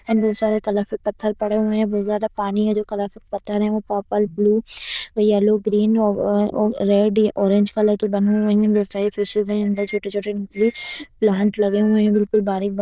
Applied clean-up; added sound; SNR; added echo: neural diffusion model UNIVERSE++.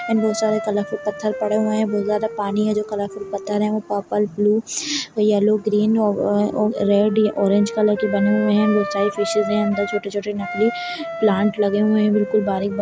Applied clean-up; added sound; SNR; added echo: none; Wind instrument, woodwind instrument; 11 dB; none.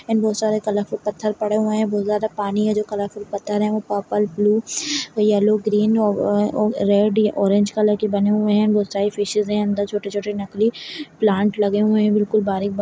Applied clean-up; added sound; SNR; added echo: none; none; none; none.